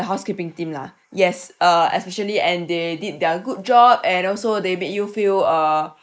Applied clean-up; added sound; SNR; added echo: neural mask model Resemble Enhance denoiser.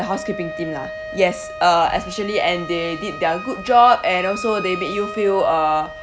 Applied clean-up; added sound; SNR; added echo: none; Wind instrument, woodwind instrument; 12 dB; none.